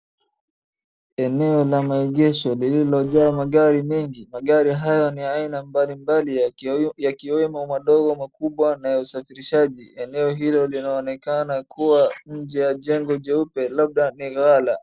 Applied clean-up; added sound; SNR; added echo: neural separator model SepFormer DNS4.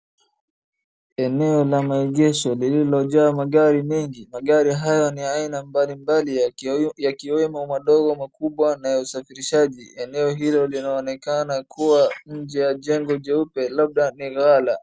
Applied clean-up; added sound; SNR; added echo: none; none; none; none.